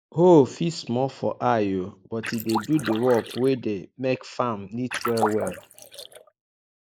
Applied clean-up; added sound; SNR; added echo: neural mask model Resemble Enhance denoiser.